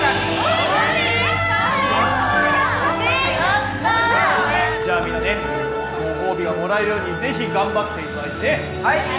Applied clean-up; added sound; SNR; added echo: none; none; none; none.